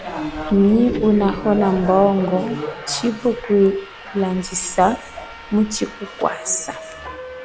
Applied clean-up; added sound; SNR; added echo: none; Subway, metro, underground; 16 dB; none.